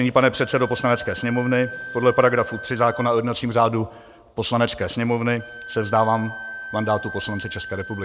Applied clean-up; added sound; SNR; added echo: none; Wind instrument, woodwind instrument; 14 dB; none.